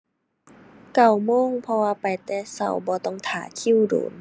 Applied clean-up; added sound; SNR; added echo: none; none; none; none.